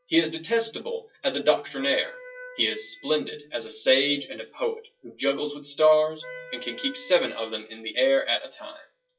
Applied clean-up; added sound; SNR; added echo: classical method WPE with log-MMSE.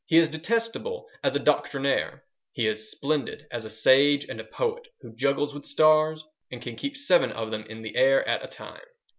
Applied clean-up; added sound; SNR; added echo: none; none; none; none.